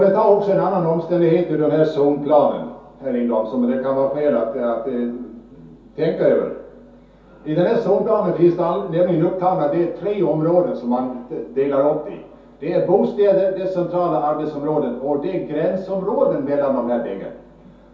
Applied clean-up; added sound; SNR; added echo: none; none; none; reverberation time 0.6 s.